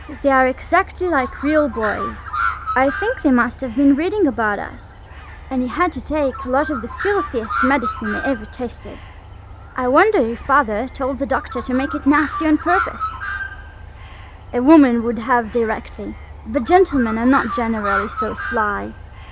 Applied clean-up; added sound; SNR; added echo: none; Bird; 9 dB; none.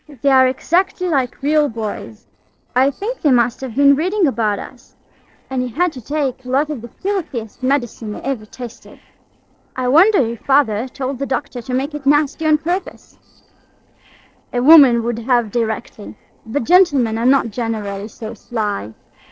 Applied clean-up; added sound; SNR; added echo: neural separator model SepFormer DNS4.